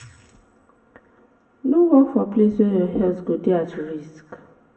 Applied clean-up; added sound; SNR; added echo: none; none; none; reverberation time 0.7 s.